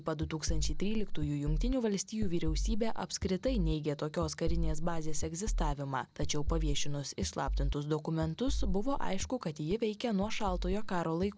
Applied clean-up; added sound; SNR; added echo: none; none; none; none.